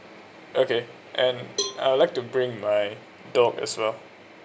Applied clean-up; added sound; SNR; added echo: none; Cowbell; 12 dB; none.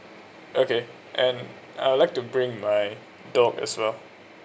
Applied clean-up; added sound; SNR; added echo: none; none; none; none.